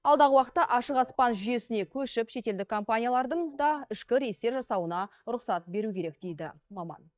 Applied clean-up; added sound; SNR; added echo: neural mask model DeepFilterNet 3.